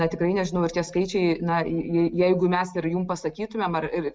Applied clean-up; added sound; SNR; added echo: neural mask model DeepFilterNet 3.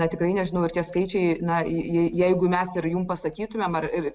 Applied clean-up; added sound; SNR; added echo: none; none; none; none.